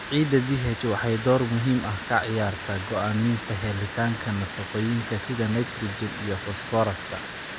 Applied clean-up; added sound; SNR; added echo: none; Water; 9 dB; none.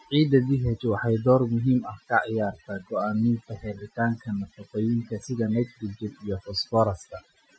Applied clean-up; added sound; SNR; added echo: classical method Wiener filter.